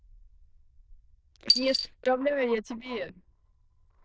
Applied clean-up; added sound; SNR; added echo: neural diffusion model UNIVERSE++.